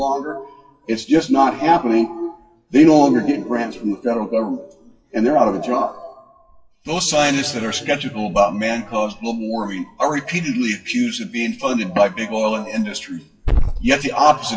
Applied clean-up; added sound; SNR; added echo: classical method WPE with log-MMSE.